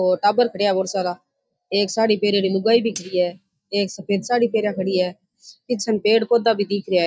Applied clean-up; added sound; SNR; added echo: neural mask model DeepFilterNet 3.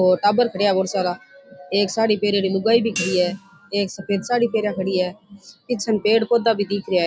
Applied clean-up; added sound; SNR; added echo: none; Hi-hat; 14 dB; none.